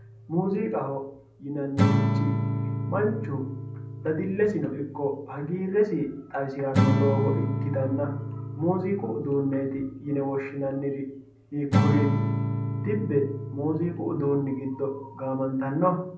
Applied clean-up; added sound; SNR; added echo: none; Acoustic guitar / Strum; 1 dB; reverberation time 0.6 s.